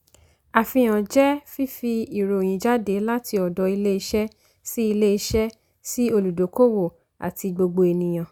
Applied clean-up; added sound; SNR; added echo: none; none; none; none.